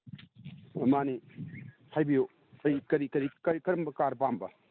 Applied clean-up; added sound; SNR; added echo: neural mask model Resemble Enhance denoiser.